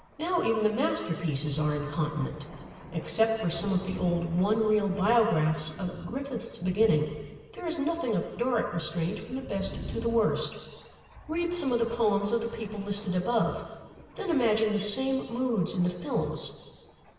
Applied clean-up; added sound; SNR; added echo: none; Thunder; 16 dB; reverberation time 1.5 s.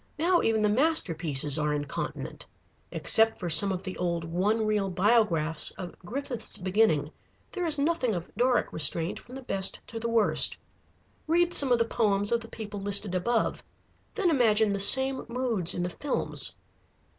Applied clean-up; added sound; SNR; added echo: none; none; none; none.